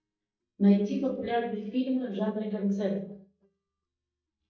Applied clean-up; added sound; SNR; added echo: neural mask model DeepFilterNet 3.